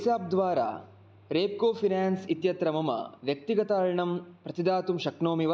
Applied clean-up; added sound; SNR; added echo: none; none; none; none.